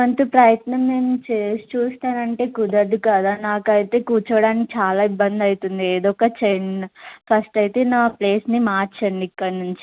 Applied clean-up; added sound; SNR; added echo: none; none; none; none.